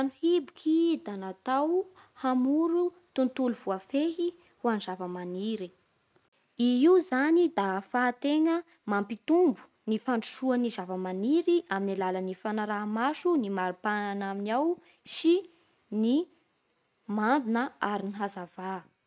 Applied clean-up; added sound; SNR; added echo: none; none; none; none.